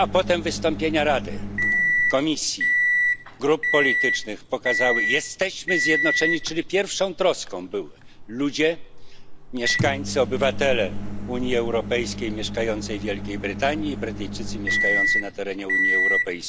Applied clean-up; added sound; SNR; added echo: none; Microwave oven; 0 dB; none.